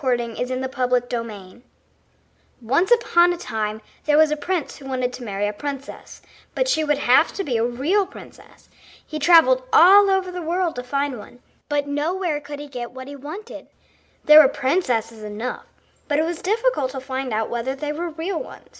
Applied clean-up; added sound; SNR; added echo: none; none; none; none.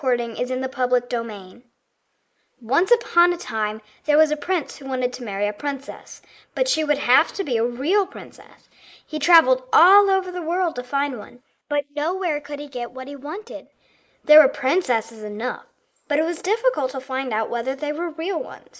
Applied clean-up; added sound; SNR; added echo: neural mask model Resemble Enhance denoiser.